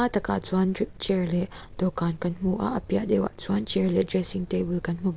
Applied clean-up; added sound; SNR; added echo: none; none; none; none.